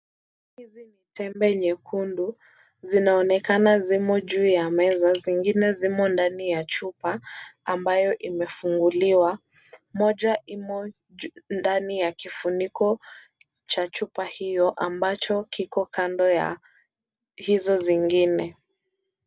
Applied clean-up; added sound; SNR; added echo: none; none; none; none.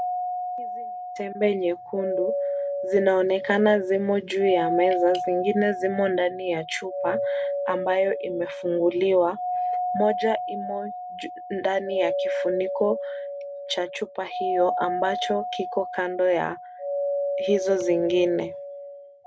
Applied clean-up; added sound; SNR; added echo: none; Doorbell; 4 dB; none.